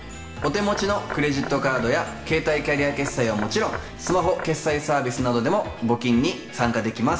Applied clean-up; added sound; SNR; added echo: none; Knock / Wood; 15 dB; reverberation time 0.8 s.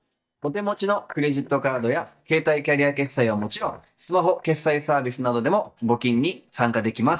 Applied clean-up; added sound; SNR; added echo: neural mask model DeepFilterNet 3.